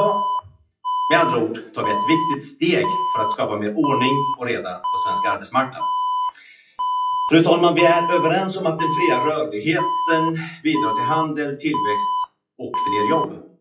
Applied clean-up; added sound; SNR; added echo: classical method WPE with log-MMSE.